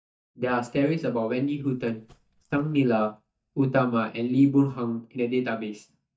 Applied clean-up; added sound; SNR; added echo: neural mask model DeepFilterNet 3.